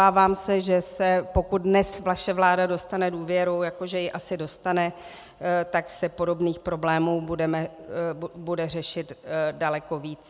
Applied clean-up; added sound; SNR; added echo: none; none; none; none.